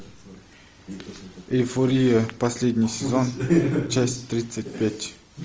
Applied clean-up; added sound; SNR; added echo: none; none; none; none.